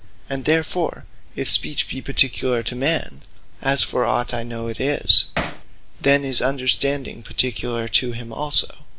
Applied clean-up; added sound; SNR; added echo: none; Hammer; 4 dB; none.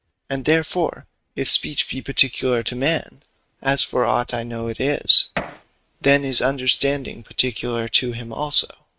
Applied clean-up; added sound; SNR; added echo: neural mask model RNNoise.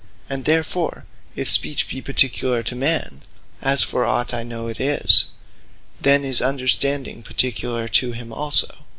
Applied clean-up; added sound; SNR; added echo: none; none; none; none.